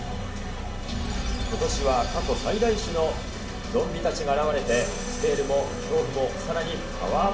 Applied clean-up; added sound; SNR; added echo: none; Domestic sounds, home sounds; 16 dB; reverberation time 0.7 s.